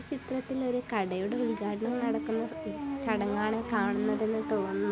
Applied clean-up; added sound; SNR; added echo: none; none; none; none.